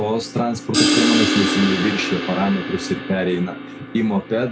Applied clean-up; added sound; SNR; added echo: none; Crash cymbal; 1 dB; none.